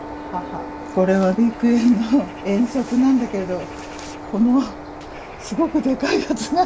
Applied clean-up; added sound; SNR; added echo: none; Bird + Wind instrument, woodwind instrument; 13 dB; none.